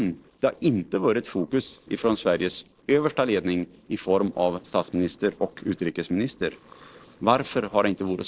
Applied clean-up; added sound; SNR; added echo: neural separator model SepFormer DNS4.